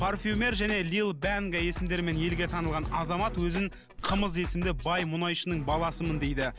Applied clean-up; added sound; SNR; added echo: none; Zipper (clothing); 10 dB; none.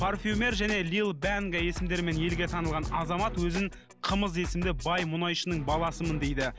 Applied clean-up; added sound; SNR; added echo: none; none; none; none.